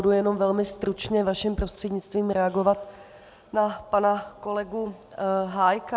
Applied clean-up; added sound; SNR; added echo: none; none; none; none.